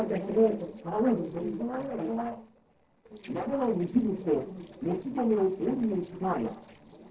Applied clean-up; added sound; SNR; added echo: neural separator model SepFormer DNS4.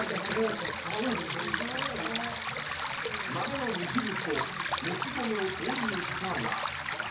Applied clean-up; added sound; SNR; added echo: none; Stream; -5 dB; reverberation time 0.7 s.